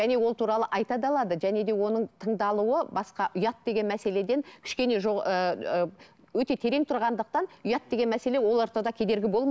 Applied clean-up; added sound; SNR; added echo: none; none; none; none.